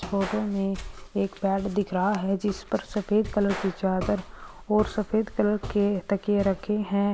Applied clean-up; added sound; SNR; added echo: none; Gunshot, gunfire + Walk, footsteps; 13 dB; none.